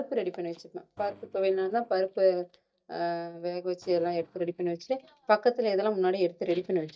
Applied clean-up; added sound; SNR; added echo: neural mask model DeepFilterNet 3.